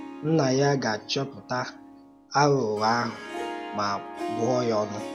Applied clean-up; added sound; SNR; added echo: none; Harp; 11 dB; none.